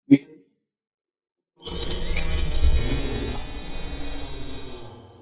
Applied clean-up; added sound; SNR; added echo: neural mask model DeepFilterNet 3.